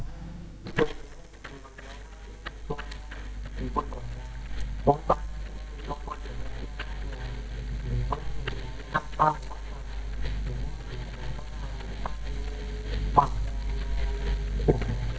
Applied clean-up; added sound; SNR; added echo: neural mask model DeepFilterNet 3.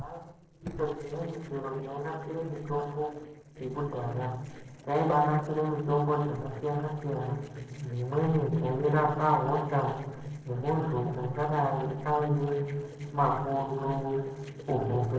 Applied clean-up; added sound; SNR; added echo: neural separator model SepFormer DNS4.